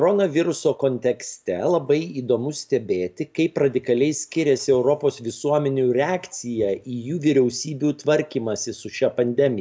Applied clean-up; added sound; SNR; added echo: none; none; none; none.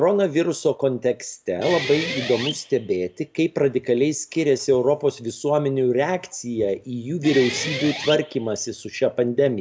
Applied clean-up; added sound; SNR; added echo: none; Guitar; 10 dB; none.